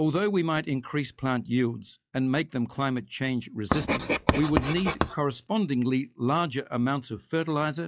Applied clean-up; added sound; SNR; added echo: classical method log-MMSE.